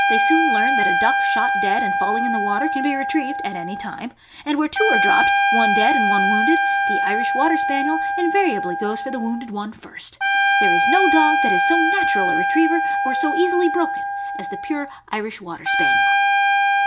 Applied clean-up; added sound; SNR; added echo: none; Trumpet; -4 dB; none.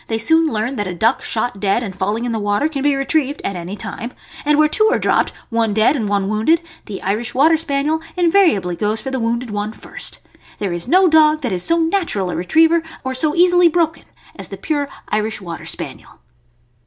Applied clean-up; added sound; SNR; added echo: none; none; none; none.